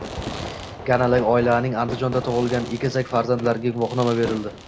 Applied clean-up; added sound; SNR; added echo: none; Fireworks; 12 dB; none.